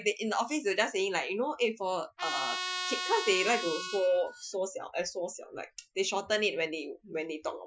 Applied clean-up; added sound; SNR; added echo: classical method Wiener filter.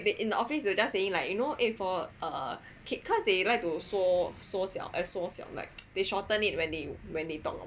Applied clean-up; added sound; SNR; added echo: none; none; none; none.